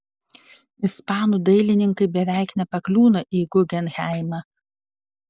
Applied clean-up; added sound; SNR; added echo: neural separator model SepFormer DNS4.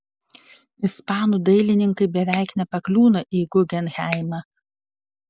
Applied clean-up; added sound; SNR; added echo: none; Finger snapping; 10 dB; none.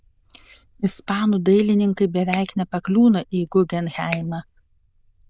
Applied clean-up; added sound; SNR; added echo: neural diffusion model UNIVERSE++.